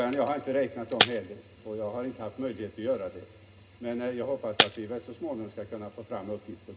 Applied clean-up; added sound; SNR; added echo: none; Shatter; 1 dB; reverberation time 0.2 s.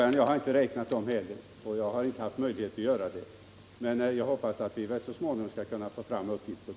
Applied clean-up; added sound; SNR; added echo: none; none; none; none.